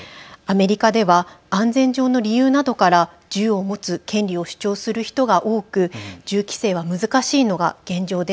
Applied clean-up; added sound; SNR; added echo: none; none; none; none.